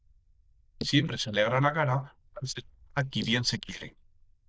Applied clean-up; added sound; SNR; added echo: neural diffusion model UNIVERSE++.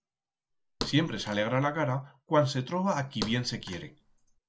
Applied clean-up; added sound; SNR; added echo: none; Thump, thud; 12 dB; none.